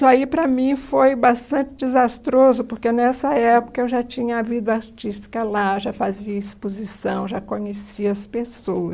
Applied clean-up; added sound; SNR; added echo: none; none; none; none.